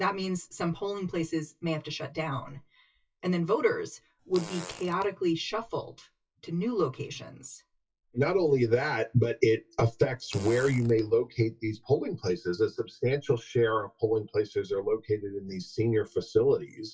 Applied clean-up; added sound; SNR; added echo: classical method WPE with log-MMSE.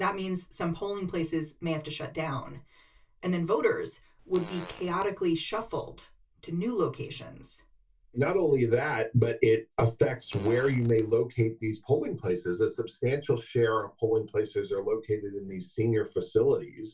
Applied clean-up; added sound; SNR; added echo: none; Fart; 16 dB; reverberation time 0.2 s.